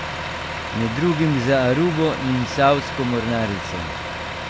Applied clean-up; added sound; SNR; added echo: none; Truck; 7 dB; none.